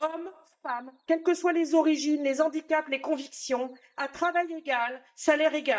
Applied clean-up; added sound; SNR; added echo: neural mask model DeepFilterNet 3.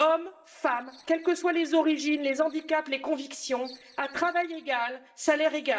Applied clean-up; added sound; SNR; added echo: neural separator model SepFormer DNS4.